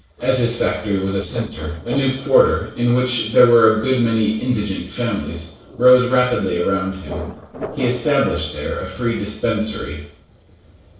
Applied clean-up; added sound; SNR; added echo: neural separator model SepFormer DNS4.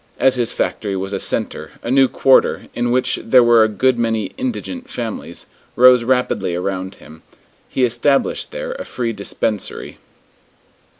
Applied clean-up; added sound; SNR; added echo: none; none; none; none.